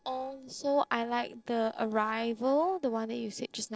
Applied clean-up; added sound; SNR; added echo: neural separator model SepFormer DNS4.